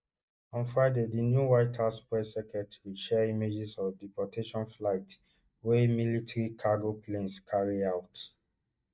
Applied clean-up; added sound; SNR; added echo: neural mask model DeepFilterNet 3.